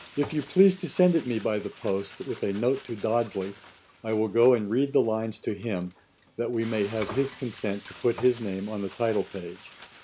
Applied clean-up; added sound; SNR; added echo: none; Frying (food); 18 dB; none.